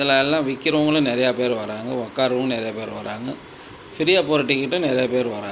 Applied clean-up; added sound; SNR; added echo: none; none; none; none.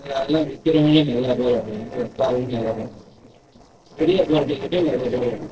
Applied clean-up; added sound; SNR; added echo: neural separator model SepFormer DNS4.